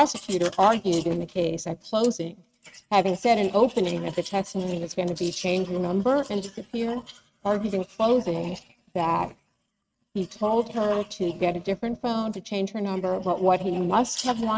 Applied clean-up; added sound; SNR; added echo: neural mask model RNNoise.